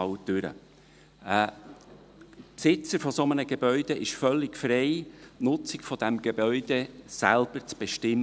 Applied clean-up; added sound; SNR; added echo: none; none; none; none.